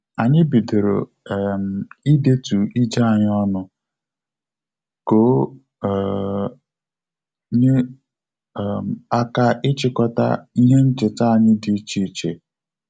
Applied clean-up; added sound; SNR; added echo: none; none; none; none.